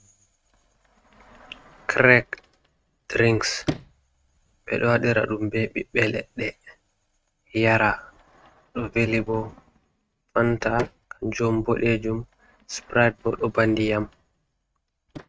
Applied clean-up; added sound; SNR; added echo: neural mask model RNNoise.